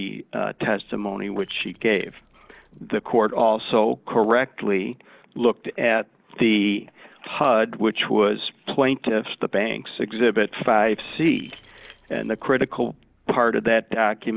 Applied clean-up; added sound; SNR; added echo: neural separator model SepFormer DNS4.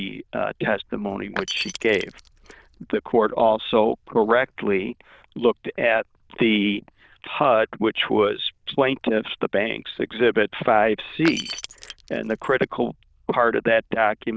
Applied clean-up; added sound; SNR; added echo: neural diffusion model UNIVERSE++.